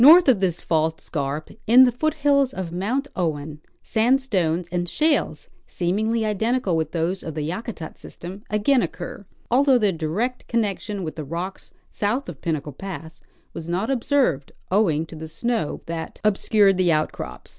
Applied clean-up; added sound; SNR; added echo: none; none; none; none.